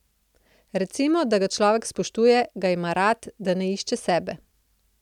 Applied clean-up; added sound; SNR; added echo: none; none; none; none.